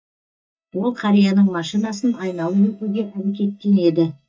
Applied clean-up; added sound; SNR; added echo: neural mask model DeepFilterNet 3.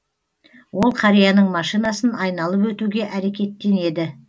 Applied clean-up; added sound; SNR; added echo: none; none; none; none.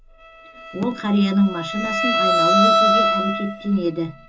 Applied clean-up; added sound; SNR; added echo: none; Bowed string instrument; -2 dB; reverberation time 0.2 s.